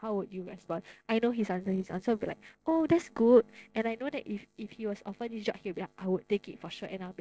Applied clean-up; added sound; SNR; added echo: neural separator model SepFormer DNS4.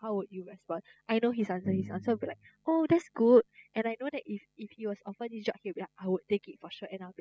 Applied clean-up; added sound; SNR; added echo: classical method spectral subtraction.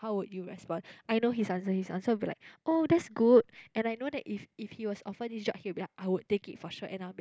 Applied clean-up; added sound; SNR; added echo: none; none; none; none.